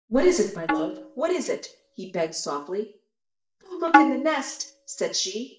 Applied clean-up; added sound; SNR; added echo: neural mask model DeepFilterNet 3.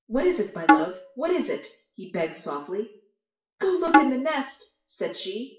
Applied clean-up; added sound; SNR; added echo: classical method WPE with log-MMSE.